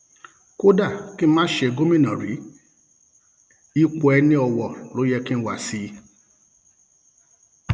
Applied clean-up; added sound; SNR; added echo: none; none; none; none.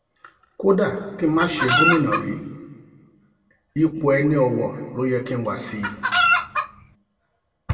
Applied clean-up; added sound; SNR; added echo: none; Chicken, rooster; -2 dB; reverberation time 1.2 s.